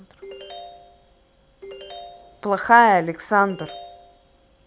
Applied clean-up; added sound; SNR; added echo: none; Ringtone; 18 dB; none.